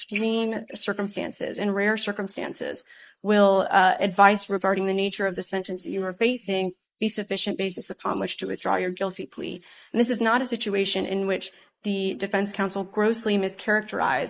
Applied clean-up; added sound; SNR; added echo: neural mask model Resemble Enhance denoiser.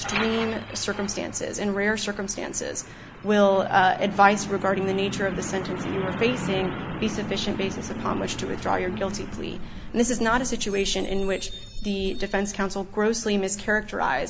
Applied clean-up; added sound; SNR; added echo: none; Truck; 8 dB; none.